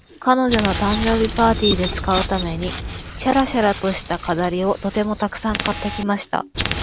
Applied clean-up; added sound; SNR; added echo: none; Chirp, tweet; 6 dB; none.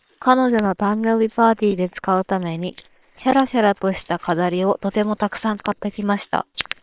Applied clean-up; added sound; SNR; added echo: neural separator model SepFormer WHAM!.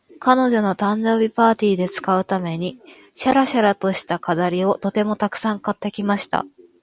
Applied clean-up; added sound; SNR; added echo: none; none; none; none.